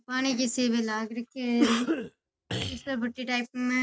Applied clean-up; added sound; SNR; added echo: neural mask model RNNoise.